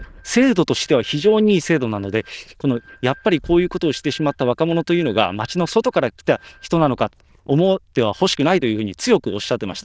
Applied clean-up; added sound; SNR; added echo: neural diffusion model UNIVERSE++.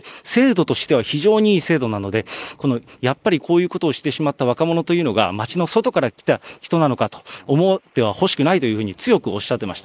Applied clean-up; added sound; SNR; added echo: neural mask model Resemble Enhance denoiser.